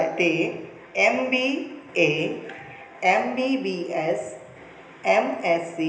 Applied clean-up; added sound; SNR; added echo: none; none; none; reverberation time 1.4 s.